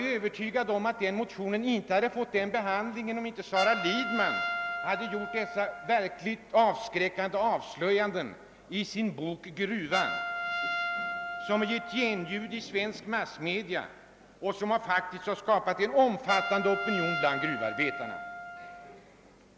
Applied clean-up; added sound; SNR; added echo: none; Trumpet; 8 dB; none.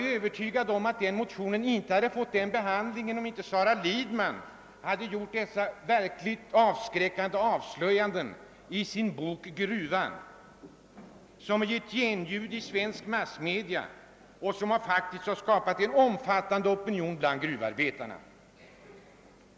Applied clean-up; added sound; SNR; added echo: none; none; none; none.